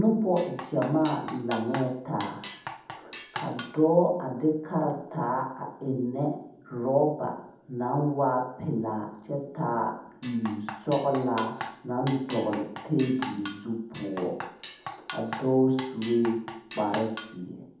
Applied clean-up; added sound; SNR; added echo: none; Drum kit; 11 dB; reverberation time 0.8 s.